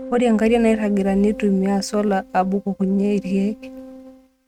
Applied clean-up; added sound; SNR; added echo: neural mask model RNNoise.